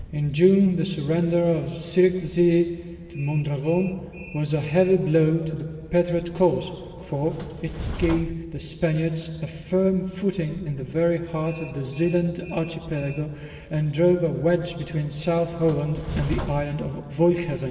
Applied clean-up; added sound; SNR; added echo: none; Train; 15 dB; reverberation time 2.5 s.